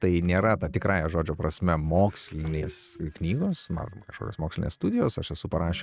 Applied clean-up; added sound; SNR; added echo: neural mask model RNNoise.